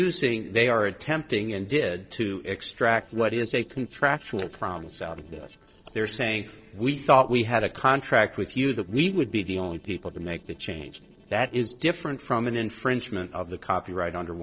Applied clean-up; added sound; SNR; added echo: neural separator model SepFormer DNS4.